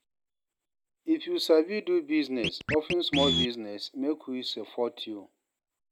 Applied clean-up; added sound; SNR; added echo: none; Scratching (performance technique); 4 dB; none.